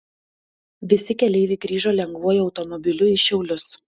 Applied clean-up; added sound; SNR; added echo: none; none; none; none.